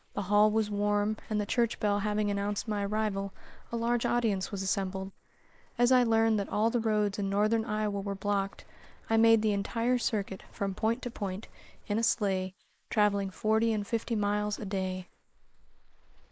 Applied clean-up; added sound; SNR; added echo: neural mask model Resemble Enhance denoiser.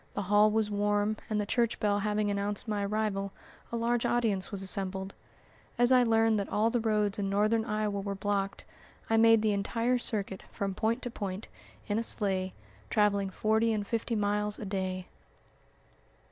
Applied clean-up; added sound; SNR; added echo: none; none; none; none.